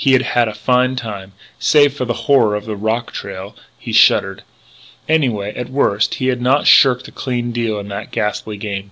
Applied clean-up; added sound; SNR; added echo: none; none; none; none.